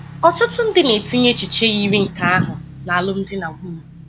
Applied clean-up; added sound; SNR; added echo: none; Motorcycle / Engine; 15 dB; none.